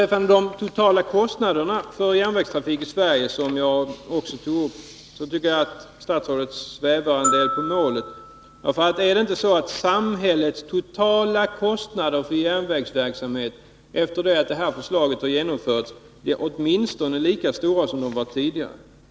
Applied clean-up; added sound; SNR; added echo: none; Glockenspiel; 7 dB; none.